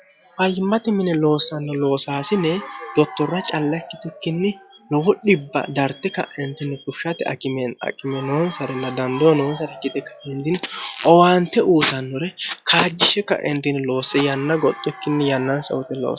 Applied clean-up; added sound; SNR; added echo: classical method log-MMSE.